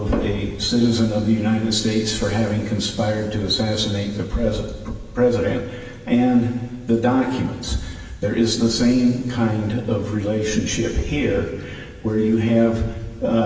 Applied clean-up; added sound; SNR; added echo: none; none; none; reverberation time 2.0 s.